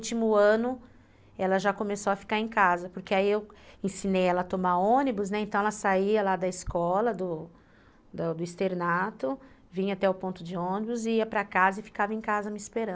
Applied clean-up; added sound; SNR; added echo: none; none; none; none.